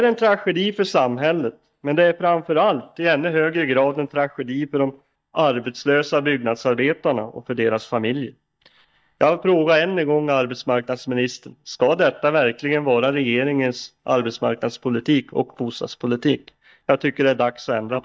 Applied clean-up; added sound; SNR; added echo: neural mask model DeepFilterNet 3.